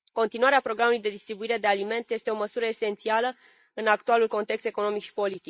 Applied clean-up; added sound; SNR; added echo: neural mask model Resemble Enhance denoiser.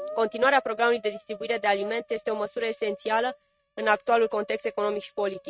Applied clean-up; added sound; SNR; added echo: neural mask model RNNoise.